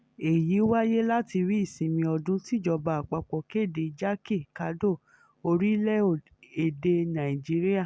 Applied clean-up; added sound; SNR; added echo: none; none; none; none.